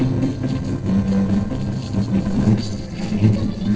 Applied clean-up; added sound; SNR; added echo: neural separator model SepFormer DNS4.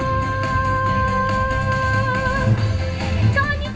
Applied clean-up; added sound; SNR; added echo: none; Truck; 2 dB; reverberation time 0.4 s.